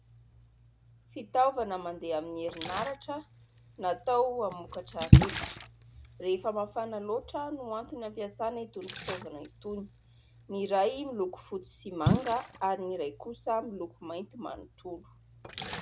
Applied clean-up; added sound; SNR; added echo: none; Splash, splatter; -1 dB; none.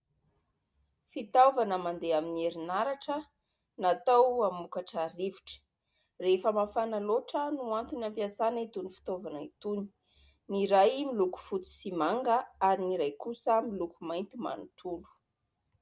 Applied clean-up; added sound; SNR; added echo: none; none; none; none.